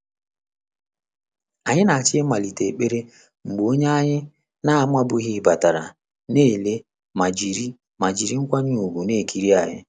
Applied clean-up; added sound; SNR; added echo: none; none; none; none.